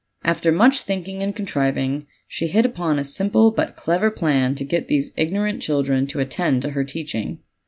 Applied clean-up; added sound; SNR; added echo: none; none; none; none.